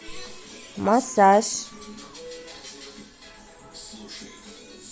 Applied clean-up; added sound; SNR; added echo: none; none; none; none.